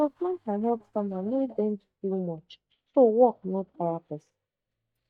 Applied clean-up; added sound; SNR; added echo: neural mask model DeepFilterNet 3.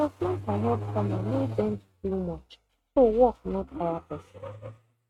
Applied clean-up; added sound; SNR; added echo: neural mask model RNNoise.